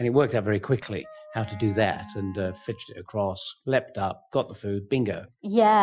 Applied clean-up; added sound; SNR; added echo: classical method Wiener filter.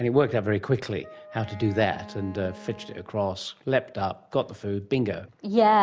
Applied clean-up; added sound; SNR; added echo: none; Wind instrument, woodwind instrument; 19 dB; none.